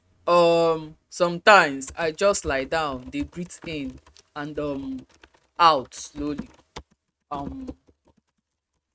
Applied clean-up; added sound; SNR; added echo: neural mask model RNNoise.